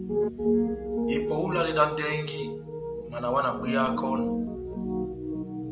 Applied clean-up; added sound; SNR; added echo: none; Piano; -2 dB; none.